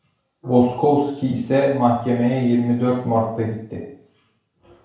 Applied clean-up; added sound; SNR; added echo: none; none; none; reverberation time 0.7 s.